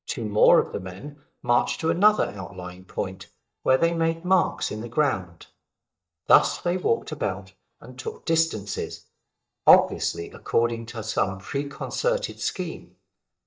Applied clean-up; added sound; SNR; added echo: neural mask model DeepFilterNet 3.